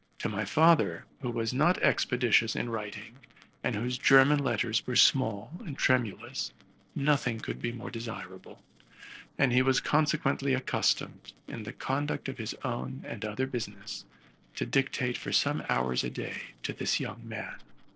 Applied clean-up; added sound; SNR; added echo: neural separator model SepFormer DNS4.